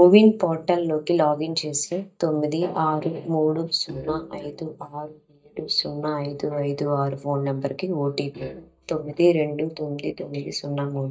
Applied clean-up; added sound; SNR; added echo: neural mask model DeepFilterNet 3.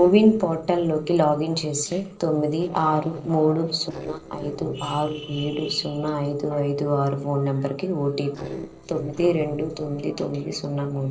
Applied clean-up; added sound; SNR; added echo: neural separator model SepFormer DNS4.